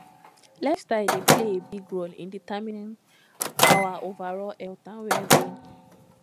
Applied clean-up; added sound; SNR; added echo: none; Microwave oven; -4 dB; none.